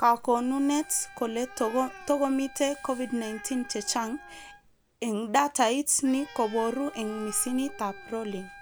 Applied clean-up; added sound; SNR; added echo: none; Wind instrument, woodwind instrument + Animal; 18 dB; none.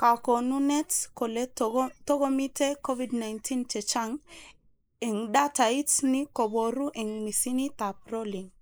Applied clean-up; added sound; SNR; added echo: neural mask model Resemble Enhance denoiser.